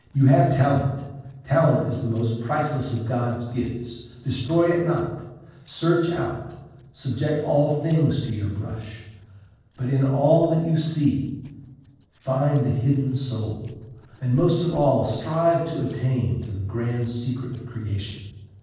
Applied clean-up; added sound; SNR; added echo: neural separator model SepFormer DNS4.